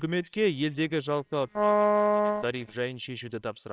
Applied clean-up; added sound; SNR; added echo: neural separator model SepFormer WHAMR!.